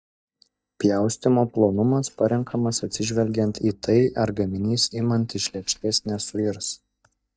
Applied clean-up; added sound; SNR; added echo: neural mask model DeepFilterNet 3.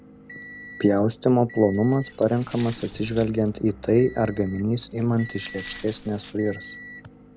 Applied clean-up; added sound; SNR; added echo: none; Glass + Motor vehicle (road) / Engine; 17 dB; none.